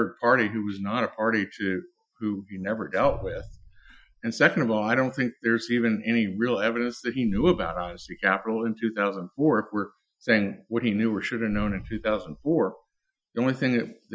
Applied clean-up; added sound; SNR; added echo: classical method Wiener filter.